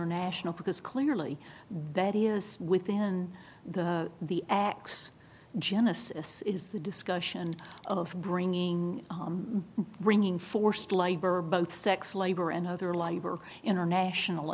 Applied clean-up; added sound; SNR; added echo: none; Alarm; 16 dB; none.